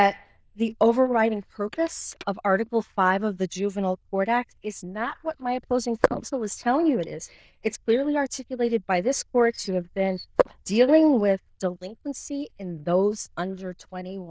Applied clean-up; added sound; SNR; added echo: neural diffusion model UNIVERSE++.